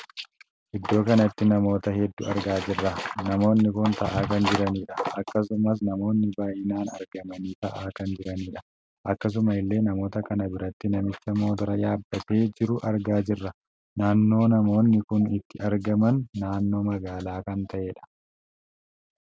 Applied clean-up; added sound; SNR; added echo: none; none; none; none.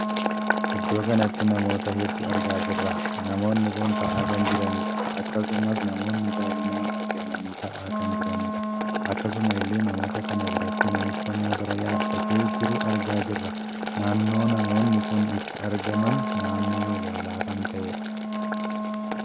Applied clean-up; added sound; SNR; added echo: none; Wind instrument, woodwind instrument + Boiling; 0 dB; none.